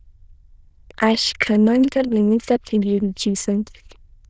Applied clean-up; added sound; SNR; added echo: neural diffusion model UNIVERSE++.